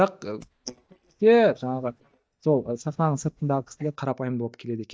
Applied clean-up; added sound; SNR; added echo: neural mask model DeepFilterNet 3.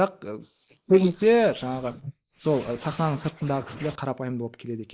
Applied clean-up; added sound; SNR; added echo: neural mask model Resemble Enhance denoiser.